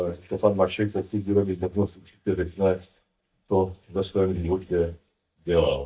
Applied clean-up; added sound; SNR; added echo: neural mask model DeepFilterNet 3.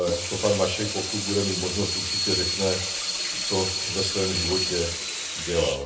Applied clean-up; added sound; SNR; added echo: none; Sink (filling or washing) / Water tap, faucet; 1 dB; reverberation time 0.3 s.